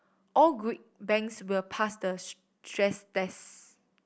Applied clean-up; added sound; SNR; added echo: none; none; none; none.